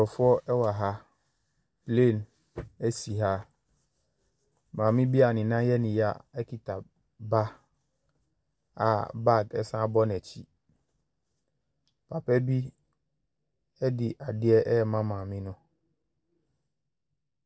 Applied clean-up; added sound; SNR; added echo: none; none; none; none.